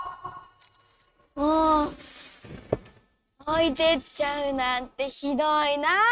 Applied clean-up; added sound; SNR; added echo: neural mask model RNNoise.